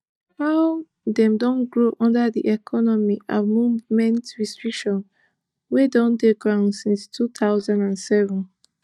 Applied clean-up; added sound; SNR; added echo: neural mask model DeepFilterNet 3.